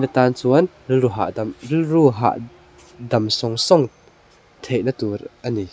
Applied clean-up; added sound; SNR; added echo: none; none; none; none.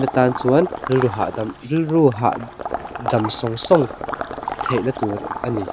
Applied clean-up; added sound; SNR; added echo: none; Water / Liquid; 8 dB; none.